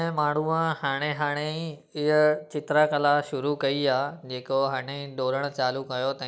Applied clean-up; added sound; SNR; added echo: none; none; none; none.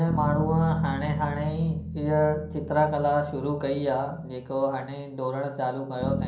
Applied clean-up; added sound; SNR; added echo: none; Bass guitar; 7 dB; reverberation time 0.6 s.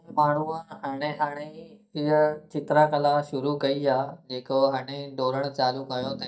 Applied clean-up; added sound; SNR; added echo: neural mask model DeepFilterNet 3.